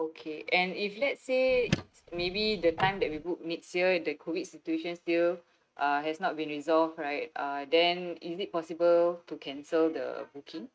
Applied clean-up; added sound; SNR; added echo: neural mask model RNNoise.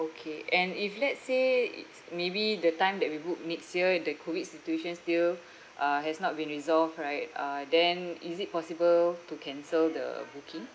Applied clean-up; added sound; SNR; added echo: none; none; none; none.